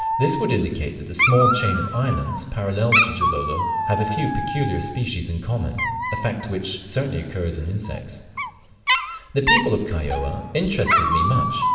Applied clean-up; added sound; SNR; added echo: none; Dog; 1 dB; reverberation time 2.1 s.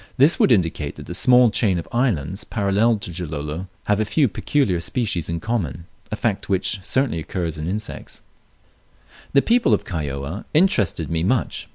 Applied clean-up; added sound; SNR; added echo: none; none; none; none.